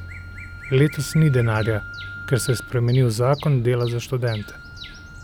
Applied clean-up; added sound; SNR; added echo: none; Bird vocalization, bird call, bird song + Wind instrument, woodwind instrument; 16 dB; none.